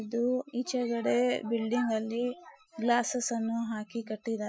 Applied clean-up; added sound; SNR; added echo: classical method Wiener filter.